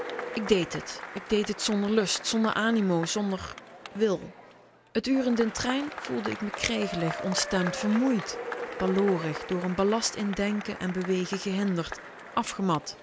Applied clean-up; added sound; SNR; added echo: none; Applause / Crowd / Cheering; 10 dB; none.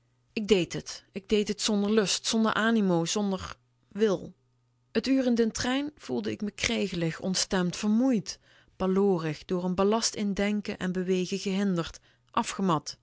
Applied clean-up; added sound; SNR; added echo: none; none; none; none.